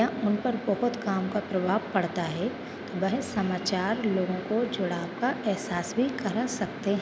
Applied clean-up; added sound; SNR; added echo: none; none; none; none.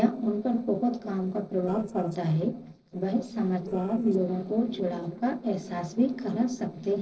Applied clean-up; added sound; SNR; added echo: neural separator model SepFormer DNS4.